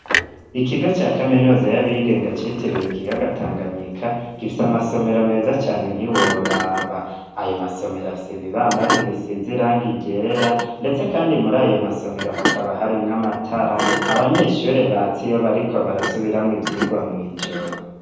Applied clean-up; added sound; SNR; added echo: none; Thump, thud; 8 dB; reverberation time 1.1 s.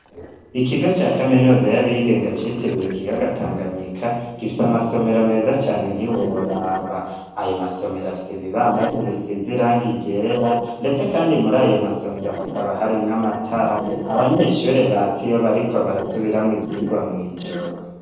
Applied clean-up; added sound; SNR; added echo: neural separator model SepFormer DNS4.